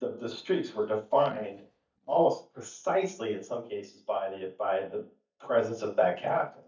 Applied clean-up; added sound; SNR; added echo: neural mask model DeepFilterNet 3.